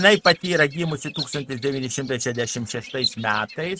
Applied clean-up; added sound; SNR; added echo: neural mask model RNNoise.